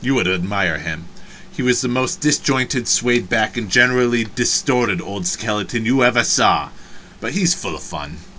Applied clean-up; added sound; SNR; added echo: none; none; none; none.